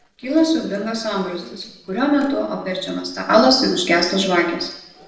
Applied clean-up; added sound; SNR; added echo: neural separator model SepFormer DNS4.